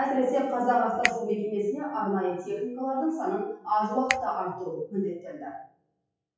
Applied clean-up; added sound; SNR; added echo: classical method WPE with log-MMSE.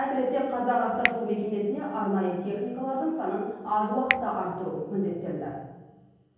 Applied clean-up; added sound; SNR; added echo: none; Finger snapping; 8 dB; reverberation time 1.3 s.